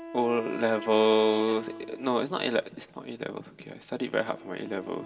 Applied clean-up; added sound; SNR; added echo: none; Wind instrument, woodwind instrument; 14 dB; reverberation time 0.3 s.